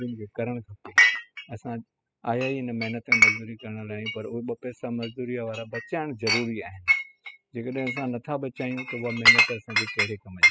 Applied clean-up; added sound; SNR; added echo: classical method spectral subtraction.